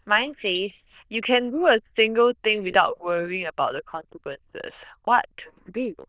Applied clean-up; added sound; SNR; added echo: neural diffusion model UNIVERSE++.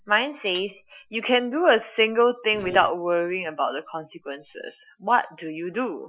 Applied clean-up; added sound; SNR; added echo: classical method Wiener filter.